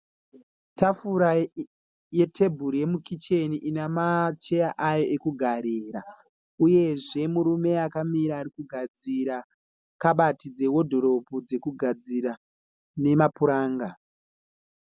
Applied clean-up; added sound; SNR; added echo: none; none; none; none.